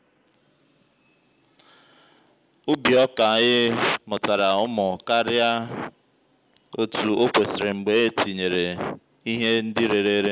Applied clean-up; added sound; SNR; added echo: none; none; none; none.